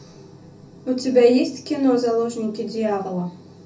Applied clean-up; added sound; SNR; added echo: none; none; none; reverberation time 0.3 s.